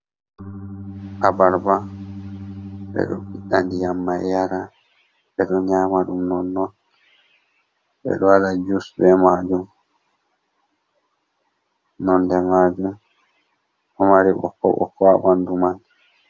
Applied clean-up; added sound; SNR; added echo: none; Organ; 13 dB; none.